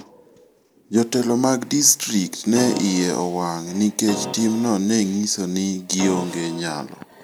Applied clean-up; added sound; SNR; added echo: none; Keyboard (musical); 9 dB; none.